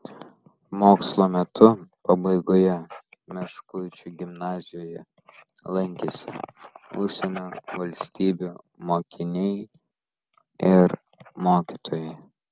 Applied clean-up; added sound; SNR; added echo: none; none; none; none.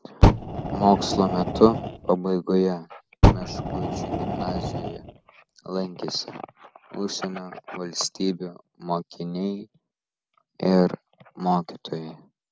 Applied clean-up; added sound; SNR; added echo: none; Fire; -2 dB; none.